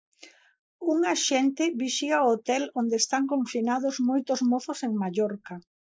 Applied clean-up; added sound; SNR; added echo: neural mask model Resemble Enhance denoiser.